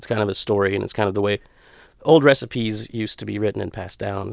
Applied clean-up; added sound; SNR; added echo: none; none; none; none.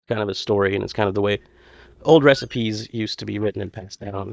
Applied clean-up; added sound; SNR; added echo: neural mask model DeepFilterNet 3.